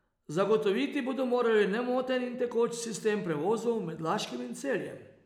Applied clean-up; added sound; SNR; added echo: none; none; none; none.